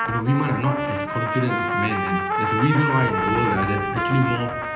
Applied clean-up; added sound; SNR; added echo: none; Trumpet; 1 dB; reverberation time 0.8 s.